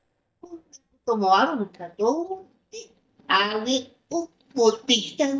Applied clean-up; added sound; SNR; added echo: neural mask model DeepFilterNet 3.